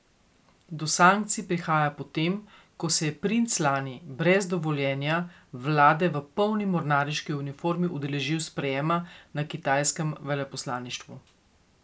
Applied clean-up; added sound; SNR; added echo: none; none; none; none.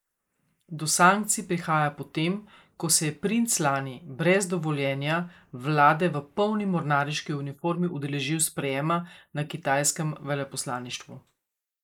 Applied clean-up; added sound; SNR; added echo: neural mask model Resemble Enhance denoiser.